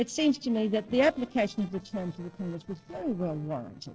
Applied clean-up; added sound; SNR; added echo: neural separator model SepFormer DNS4.